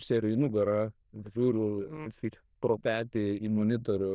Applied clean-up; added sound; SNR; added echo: neural diffusion model UNIVERSE++.